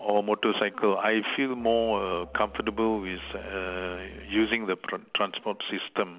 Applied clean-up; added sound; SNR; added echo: none; Musical instrument; 19 dB; none.